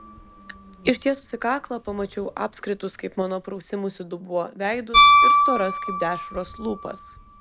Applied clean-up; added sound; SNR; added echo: none; Piano; -4 dB; none.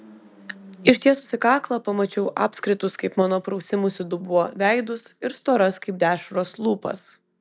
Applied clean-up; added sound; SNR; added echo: none; none; none; none.